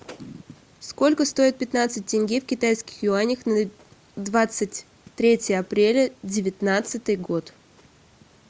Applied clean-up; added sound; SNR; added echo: none; none; none; none.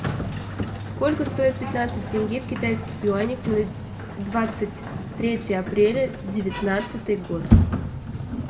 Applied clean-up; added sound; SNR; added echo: none; Sliding door; 1 dB; reverberation time 1.0 s.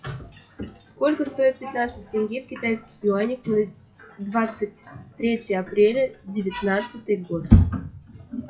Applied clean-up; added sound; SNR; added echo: classical method WPE with log-MMSE.